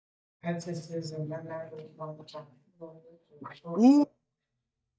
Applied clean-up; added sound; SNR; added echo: neural mask model DeepFilterNet 3.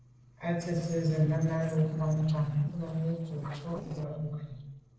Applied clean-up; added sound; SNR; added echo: neural separator model SepFormer DNS4.